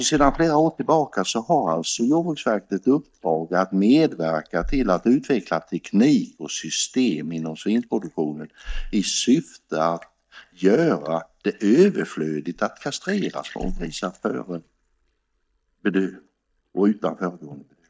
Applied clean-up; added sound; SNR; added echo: neural mask model DeepFilterNet 3.